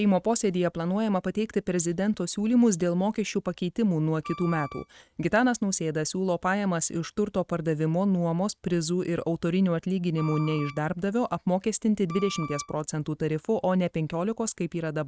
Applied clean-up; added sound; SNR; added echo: neural mask model RNNoise.